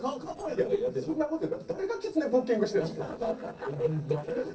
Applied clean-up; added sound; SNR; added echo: neural separator model SepFormer DNS4.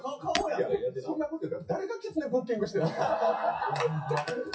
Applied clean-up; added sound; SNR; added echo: classical method WPE with log-MMSE.